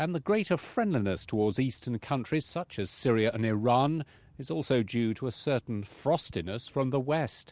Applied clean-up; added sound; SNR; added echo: none; none; none; none.